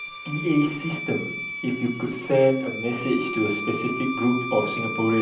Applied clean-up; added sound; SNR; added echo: none; Bowed string instrument; 8 dB; reverberation time 0.6 s.